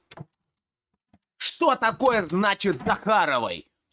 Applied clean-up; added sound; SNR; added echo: neural mask model RNNoise.